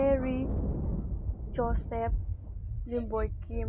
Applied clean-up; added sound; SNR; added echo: none; Thunder; -1 dB; none.